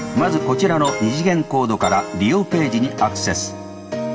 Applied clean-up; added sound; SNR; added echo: none; none; none; reverberation time 1.0 s.